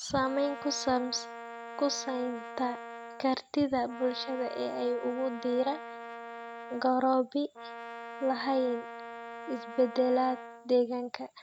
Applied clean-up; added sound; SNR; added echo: none; Brass instrument; 12 dB; none.